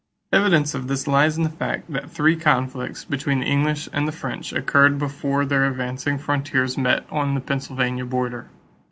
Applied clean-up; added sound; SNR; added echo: none; none; none; none.